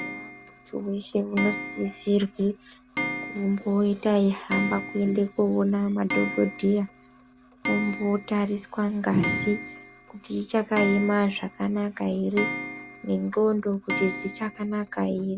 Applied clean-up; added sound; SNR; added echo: none; Clock; 9 dB; none.